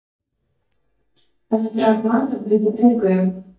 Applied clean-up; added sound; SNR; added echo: neural mask model DeepFilterNet 3.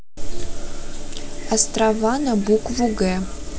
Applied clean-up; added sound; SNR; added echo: none; none; none; none.